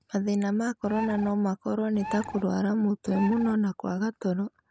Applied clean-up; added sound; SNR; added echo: none; Bird; 10 dB; none.